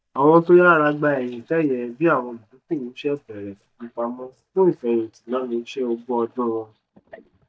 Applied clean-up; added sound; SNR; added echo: neural mask model DeepFilterNet 3.